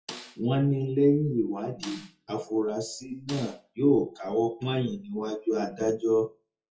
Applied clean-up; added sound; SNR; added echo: classical method WPE with log-MMSE.